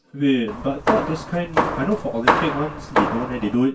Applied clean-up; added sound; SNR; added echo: none; Hammer; 0 dB; reverberation time 0.1 s.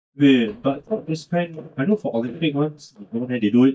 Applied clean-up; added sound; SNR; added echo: neural mask model DeepFilterNet 3.